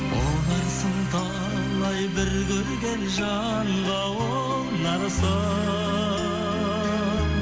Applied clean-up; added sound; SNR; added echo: none; none; none; none.